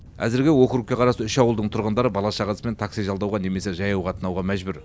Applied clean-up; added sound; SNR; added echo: none; none; none; none.